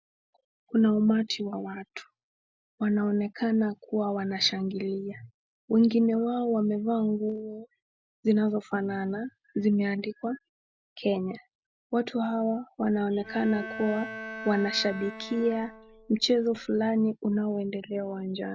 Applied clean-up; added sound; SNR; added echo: none; Bowed string instrument; 12 dB; none.